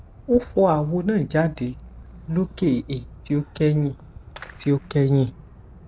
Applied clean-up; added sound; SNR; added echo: none; Fireworks; 19 dB; none.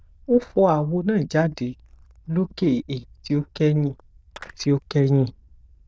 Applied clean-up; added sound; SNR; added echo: neural diffusion model UNIVERSE++.